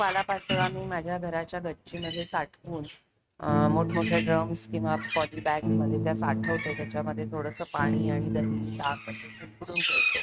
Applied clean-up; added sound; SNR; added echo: neural mask model RNNoise.